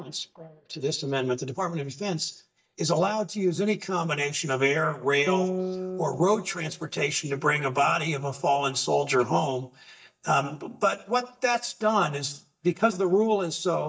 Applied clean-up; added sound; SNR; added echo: neural mask model DeepFilterNet 3.